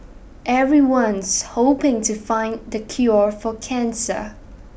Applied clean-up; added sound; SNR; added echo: none; none; none; none.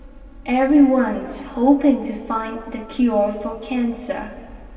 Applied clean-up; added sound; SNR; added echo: none; none; none; reverberation time 2.2 s.